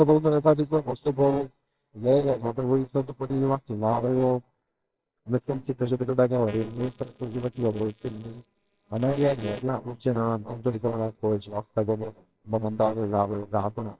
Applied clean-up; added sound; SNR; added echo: neural separator model SepFormer WHAMR!.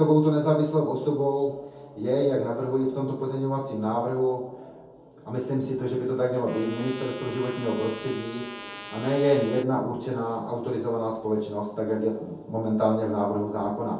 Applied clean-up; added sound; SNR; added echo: none; Trumpet; 15 dB; reverberation time 0.6 s.